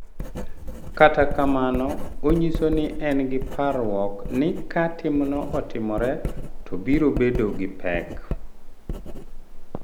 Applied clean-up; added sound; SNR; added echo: none; Writing; 4 dB; none.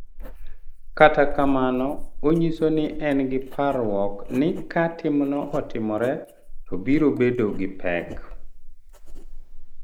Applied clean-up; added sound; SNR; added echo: neural mask model Resemble Enhance denoiser.